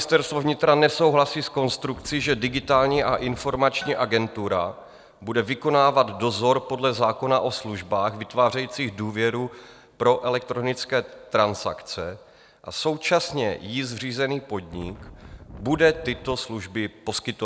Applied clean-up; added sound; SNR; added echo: none; Harp + Wind; 18 dB; none.